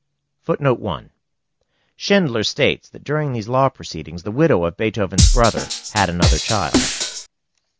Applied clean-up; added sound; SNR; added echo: none; Drum kit; -3 dB; none.